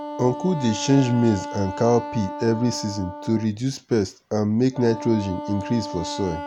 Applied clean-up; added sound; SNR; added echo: none; Wind instrument, woodwind instrument; 11 dB; none.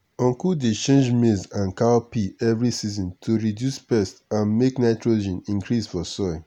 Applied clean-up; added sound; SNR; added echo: none; none; none; none.